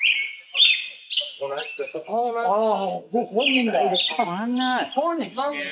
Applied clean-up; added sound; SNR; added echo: neural mask model Resemble Enhance denoiser.